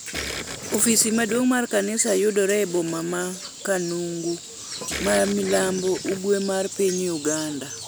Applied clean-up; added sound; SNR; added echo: none; Gurgling; 12 dB; none.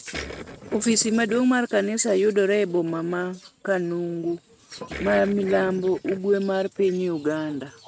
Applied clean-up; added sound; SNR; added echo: neural mask model RNNoise.